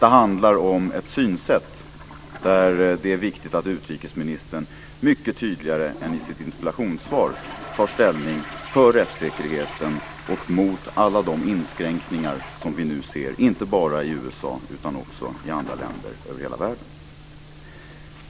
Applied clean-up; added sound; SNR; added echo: none; Toilet flush; 18 dB; none.